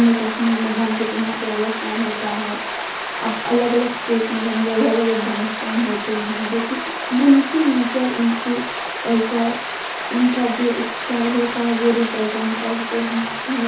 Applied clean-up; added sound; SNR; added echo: none; Stream; 6 dB; reverberation time 0.6 s.